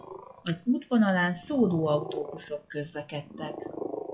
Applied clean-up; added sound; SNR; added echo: classical method WPE with log-MMSE.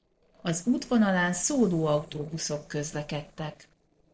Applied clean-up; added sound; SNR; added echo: neural separator model SepFormer DNS4.